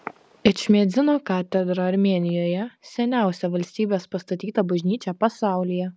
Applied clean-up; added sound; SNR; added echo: none; none; none; none.